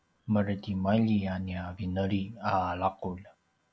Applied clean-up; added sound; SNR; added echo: none; none; none; none.